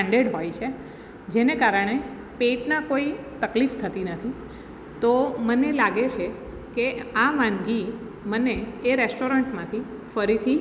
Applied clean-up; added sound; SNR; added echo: none; none; none; none.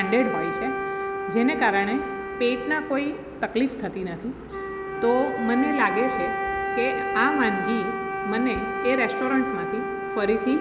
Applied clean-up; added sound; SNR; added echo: none; Wind instrument, woodwind instrument; 4 dB; none.